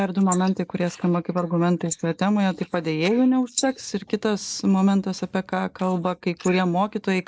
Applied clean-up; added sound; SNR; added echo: neural mask model Resemble Enhance denoiser.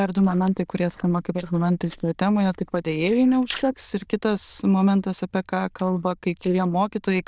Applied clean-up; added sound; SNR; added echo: neural diffusion model UNIVERSE++.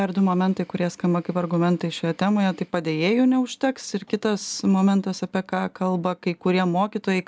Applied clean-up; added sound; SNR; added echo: none; none; none; none.